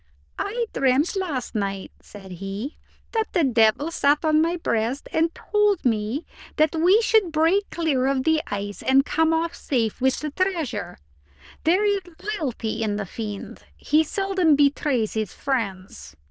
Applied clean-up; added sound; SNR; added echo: neural diffusion model UNIVERSE++.